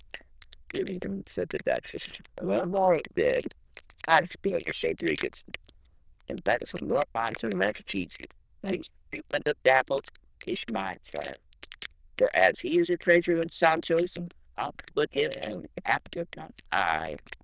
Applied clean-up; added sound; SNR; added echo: neural diffusion model UNIVERSE++.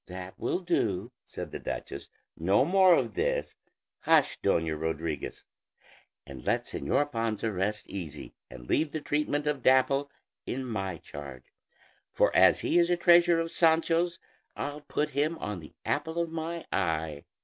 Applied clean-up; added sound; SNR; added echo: none; none; none; none.